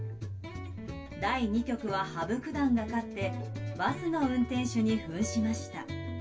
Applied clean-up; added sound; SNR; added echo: none; none; none; reverberation time 0.2 s.